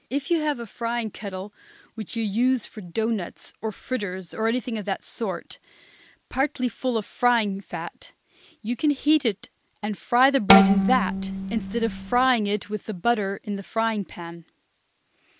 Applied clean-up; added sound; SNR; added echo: none; Bowed string instrument; -5 dB; none.